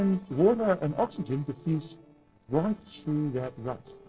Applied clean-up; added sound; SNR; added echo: neural separator model SepFormer DNS4.